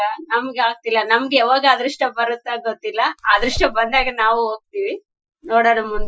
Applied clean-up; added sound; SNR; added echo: classical method Wiener filter.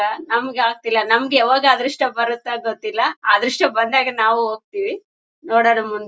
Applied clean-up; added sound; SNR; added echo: none; none; none; none.